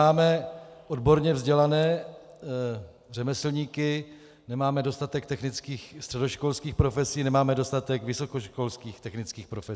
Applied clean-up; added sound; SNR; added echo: none; none; none; none.